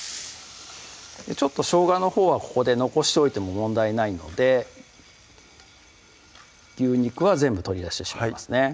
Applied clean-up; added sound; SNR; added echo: none; none; none; none.